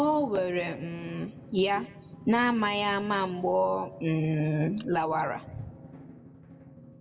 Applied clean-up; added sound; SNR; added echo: none; Drum; 18 dB; reverberation time 0.8 s.